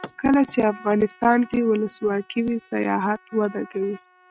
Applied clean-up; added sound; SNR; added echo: neural mask model RNNoise.